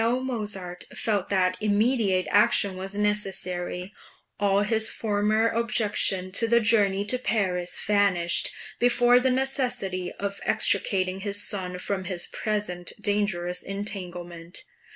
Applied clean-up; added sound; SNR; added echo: none; none; none; none.